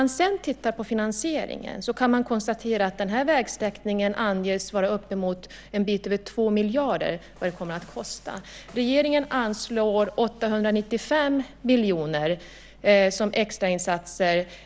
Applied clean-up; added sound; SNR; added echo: none; none; none; none.